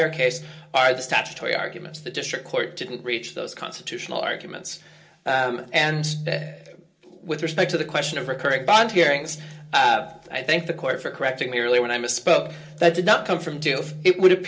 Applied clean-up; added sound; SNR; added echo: none; none; none; reverberation time 0.2 s.